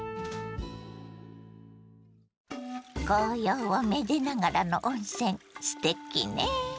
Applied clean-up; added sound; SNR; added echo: none; none; none; none.